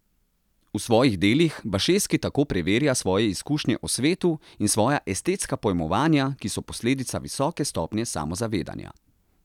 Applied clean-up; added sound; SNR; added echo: none; none; none; none.